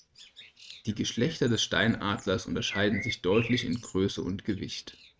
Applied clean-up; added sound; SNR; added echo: neural mask model RNNoise.